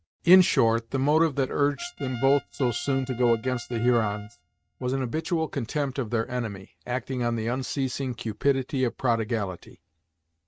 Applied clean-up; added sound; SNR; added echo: neural mask model RNNoise.